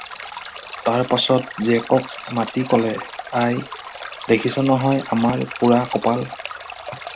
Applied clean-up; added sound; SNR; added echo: none; Stream; 10 dB; none.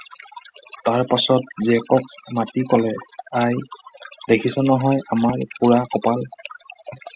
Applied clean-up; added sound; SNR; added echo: classical method spectral subtraction.